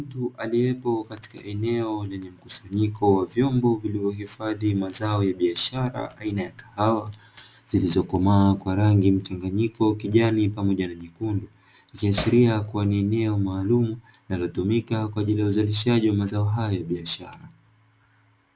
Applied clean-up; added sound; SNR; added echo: none; Hammer; 9 dB; none.